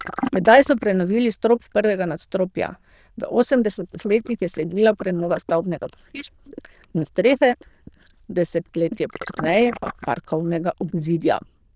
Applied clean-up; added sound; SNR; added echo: neural diffusion model UNIVERSE++.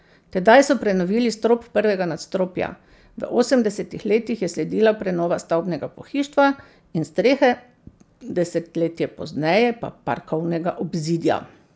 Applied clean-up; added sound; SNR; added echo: none; none; none; none.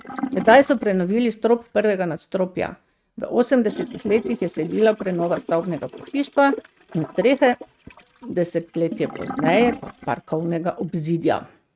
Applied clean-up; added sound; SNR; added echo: neural mask model RNNoise.